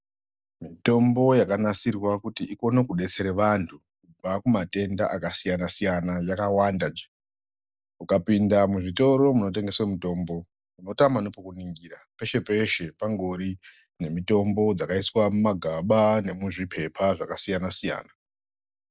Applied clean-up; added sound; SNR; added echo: none; none; none; none.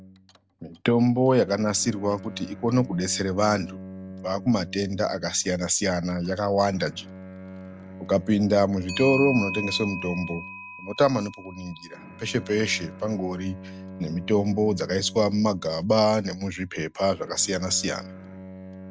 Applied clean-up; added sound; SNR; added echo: none; Bowed string instrument + Clock; 14 dB; none.